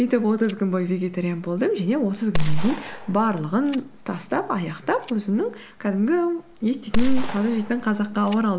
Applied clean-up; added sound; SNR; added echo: none; Gunshot, gunfire; 3 dB; none.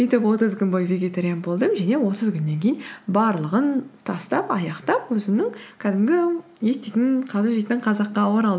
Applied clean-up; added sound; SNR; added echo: none; none; none; none.